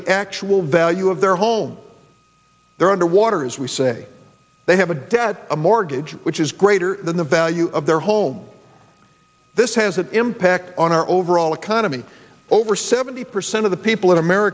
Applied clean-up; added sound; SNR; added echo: none; none; none; none.